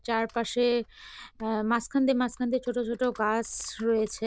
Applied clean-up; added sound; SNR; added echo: neural diffusion model UNIVERSE++.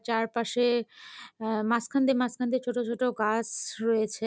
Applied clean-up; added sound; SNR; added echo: none; none; none; none.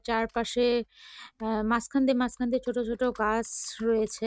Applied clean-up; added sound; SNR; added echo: neural mask model RNNoise.